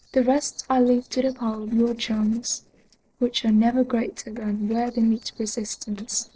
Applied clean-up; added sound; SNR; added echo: neural separator model SepFormer DNS4.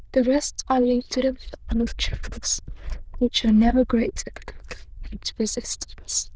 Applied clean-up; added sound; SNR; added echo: neural diffusion model UNIVERSE++.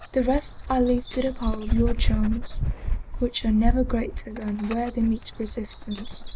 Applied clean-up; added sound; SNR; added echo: none; Dog; 10 dB; none.